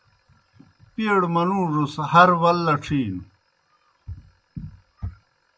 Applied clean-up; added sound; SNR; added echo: none; none; none; none.